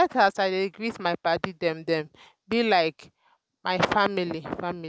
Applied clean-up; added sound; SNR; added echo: none; none; none; none.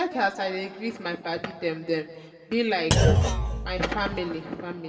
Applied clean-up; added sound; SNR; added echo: none; Thump, thud; -5 dB; reverberation time 1.4 s.